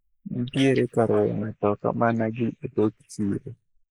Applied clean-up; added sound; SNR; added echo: neural mask model Resemble Enhance denoiser.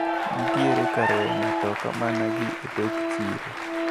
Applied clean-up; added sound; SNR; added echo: none; Organ + Applause / Cheering; -3 dB; none.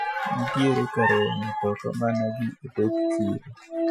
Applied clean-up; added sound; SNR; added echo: classical method Wiener filter.